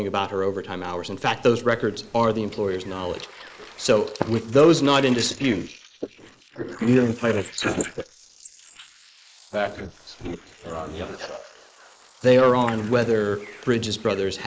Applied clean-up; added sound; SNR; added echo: neural mask model Resemble Enhance denoiser.